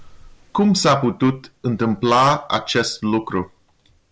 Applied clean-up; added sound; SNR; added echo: none; none; none; none.